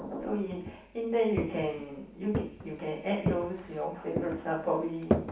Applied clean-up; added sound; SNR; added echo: none; Walk, footsteps; 4 dB; reverberation time 0.7 s.